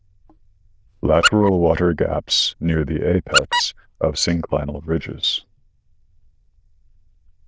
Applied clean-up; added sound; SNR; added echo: neural diffusion model UNIVERSE++.